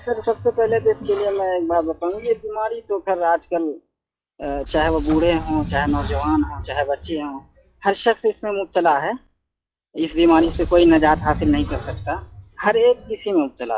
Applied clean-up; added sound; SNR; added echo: classical method log-MMSE.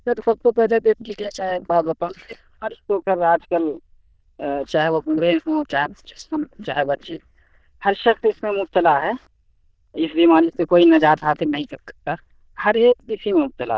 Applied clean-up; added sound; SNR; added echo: neural diffusion model UNIVERSE++.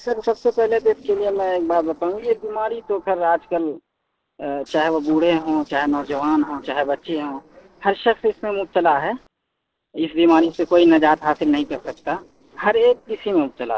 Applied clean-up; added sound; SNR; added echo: neural separator model SepFormer DNS4.